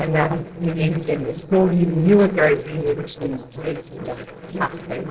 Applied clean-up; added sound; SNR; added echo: neural separator model SepFormer DNS4.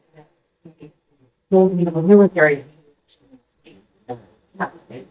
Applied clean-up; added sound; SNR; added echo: neural mask model DeepFilterNet 3.